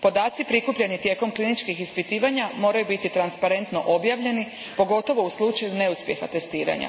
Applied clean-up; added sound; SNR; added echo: none; none; none; none.